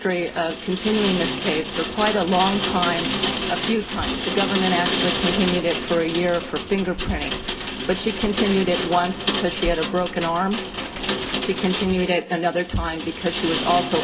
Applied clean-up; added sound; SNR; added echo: none; Rain; 3 dB; reverberation time 0.3 s.